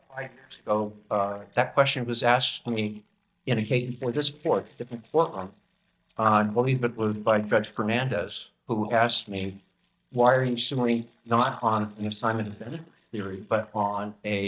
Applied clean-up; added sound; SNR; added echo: neural mask model DeepFilterNet 3.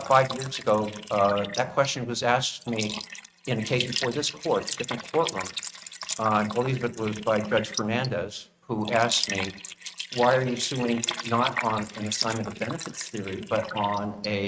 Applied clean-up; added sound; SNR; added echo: neural mask model RNNoise.